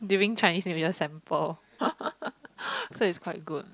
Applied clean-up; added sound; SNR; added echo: none; none; none; none.